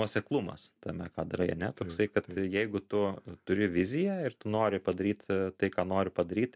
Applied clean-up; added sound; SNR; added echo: none; none; none; none.